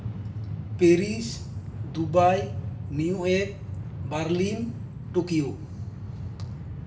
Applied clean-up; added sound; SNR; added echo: none; Train; 7 dB; reverberation time 0.6 s.